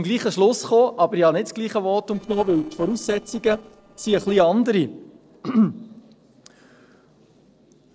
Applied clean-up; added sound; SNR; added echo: neural separator model SepFormer DNS4.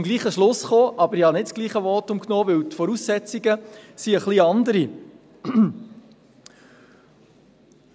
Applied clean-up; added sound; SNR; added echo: none; none; none; none.